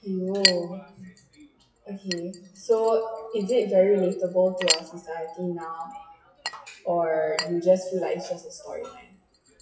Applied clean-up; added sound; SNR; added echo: classical method WPE with log-MMSE.